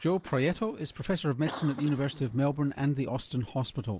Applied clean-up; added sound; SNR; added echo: neural mask model Resemble Enhance denoiser.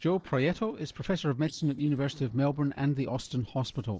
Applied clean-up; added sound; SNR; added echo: neural separator model SepFormer DNS4.